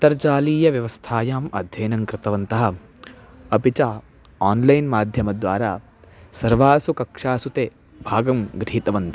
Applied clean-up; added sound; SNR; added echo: none; none; none; none.